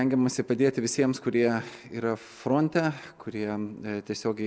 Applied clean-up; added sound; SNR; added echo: none; none; none; none.